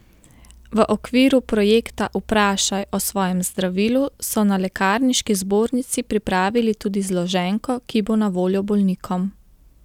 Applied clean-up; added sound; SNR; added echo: none; none; none; none.